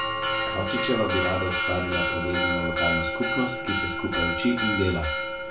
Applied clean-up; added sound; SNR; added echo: none; Church bell; -2 dB; reverberation time 0.2 s.